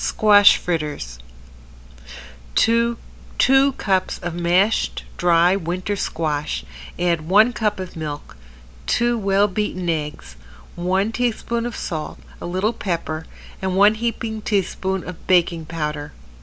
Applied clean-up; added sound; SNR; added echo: none; none; none; none.